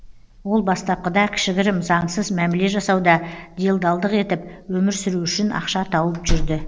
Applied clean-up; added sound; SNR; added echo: none; Slam; 9 dB; none.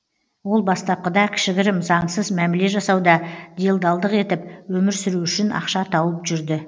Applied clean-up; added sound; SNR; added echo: none; none; none; none.